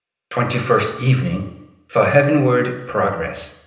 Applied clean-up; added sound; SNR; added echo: none; none; none; reverberation time 0.9 s.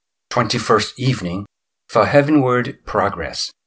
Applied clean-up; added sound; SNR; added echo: none; none; none; none.